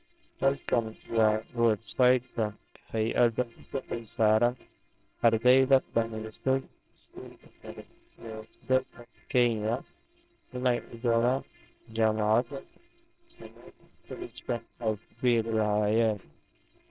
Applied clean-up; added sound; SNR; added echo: neural separator model SepFormer WHAMR!.